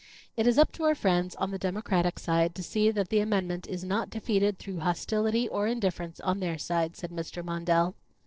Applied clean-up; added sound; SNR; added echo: neural separator model SepFormer DNS4.